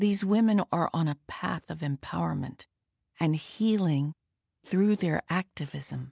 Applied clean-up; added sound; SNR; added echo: none; none; none; none.